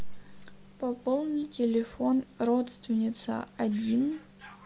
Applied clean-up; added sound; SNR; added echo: none; none; none; none.